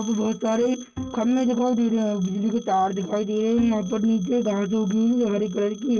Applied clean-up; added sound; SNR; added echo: neural mask model RNNoise.